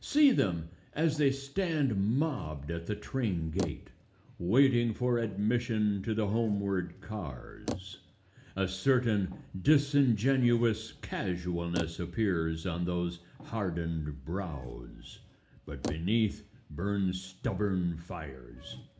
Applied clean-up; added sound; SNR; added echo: none; Bicycle; 16 dB; reverberation time 0.4 s.